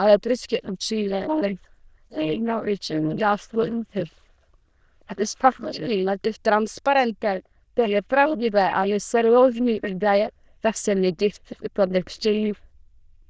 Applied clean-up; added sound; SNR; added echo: neural diffusion model UNIVERSE++.